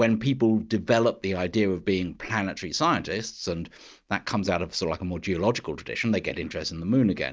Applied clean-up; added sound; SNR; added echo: none; none; none; none.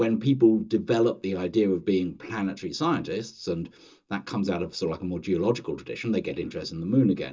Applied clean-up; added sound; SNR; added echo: none; none; none; reverberation time 0.2 s.